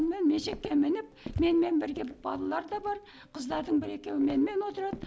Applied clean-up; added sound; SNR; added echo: none; Walk, footsteps; 18 dB; none.